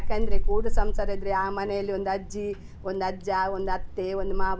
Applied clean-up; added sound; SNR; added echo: none; Wind; -5 dB; none.